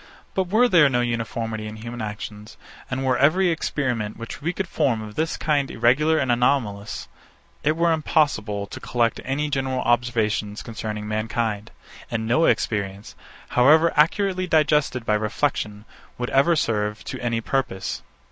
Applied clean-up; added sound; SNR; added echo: none; none; none; none.